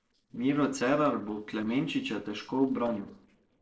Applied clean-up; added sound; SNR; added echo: neural separator model SepFormer DNS4.